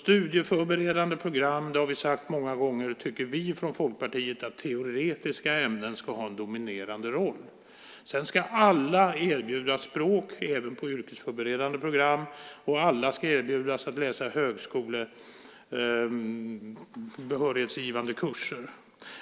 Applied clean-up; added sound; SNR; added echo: none; none; none; none.